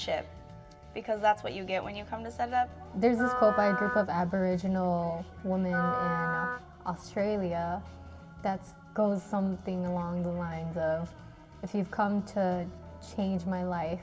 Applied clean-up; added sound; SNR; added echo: none; Wind instrument, woodwind instrument; 4 dB; reverberation time 0.8 s.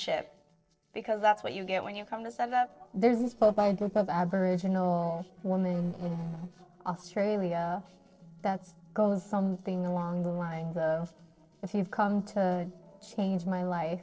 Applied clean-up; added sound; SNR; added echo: neural separator model SepFormer DNS4.